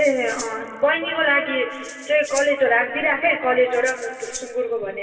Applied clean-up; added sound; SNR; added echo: none; Rattle (instrument); 19 dB; reverberation time 2.7 s.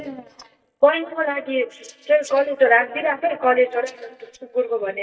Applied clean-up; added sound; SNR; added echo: neural mask model DeepFilterNet 3.